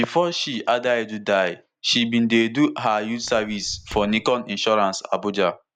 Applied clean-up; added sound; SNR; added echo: none; Walk, footsteps; 19 dB; none.